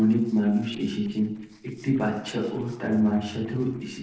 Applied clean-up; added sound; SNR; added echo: neural separator model SepFormer DNS4.